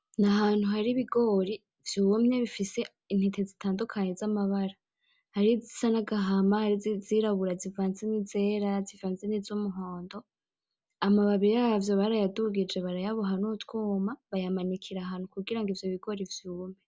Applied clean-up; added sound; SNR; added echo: none; none; none; none.